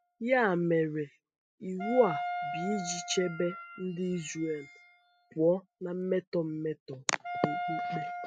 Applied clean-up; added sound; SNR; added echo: classical method spectral subtraction.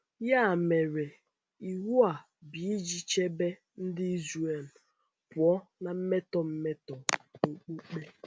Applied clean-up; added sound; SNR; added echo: none; none; none; none.